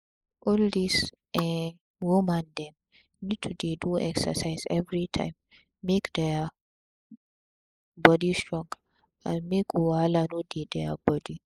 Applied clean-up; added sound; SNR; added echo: neural mask model Resemble Enhance denoiser.